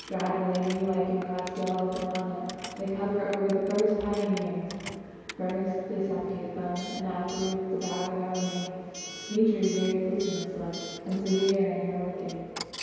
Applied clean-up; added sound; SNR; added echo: none; Coin (dropping) / Alarm; 14 dB; reverberation time 2.2 s.